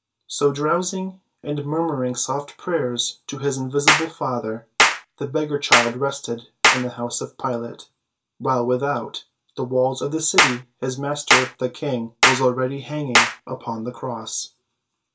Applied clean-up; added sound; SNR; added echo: none; Clapping; -3 dB; reverberation time 0.2 s.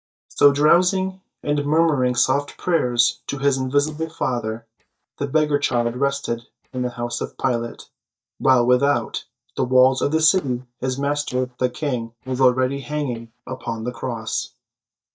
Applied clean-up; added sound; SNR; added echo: neural mask model DeepFilterNet 3.